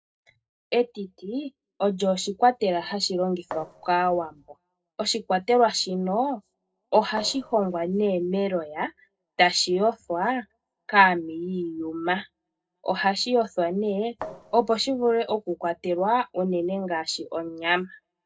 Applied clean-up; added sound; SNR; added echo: neural separator model SepFormer DNS4.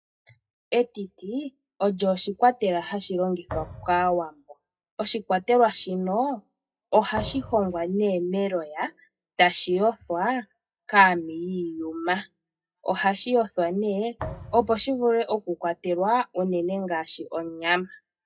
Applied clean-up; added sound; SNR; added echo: classical method WPE with log-MMSE.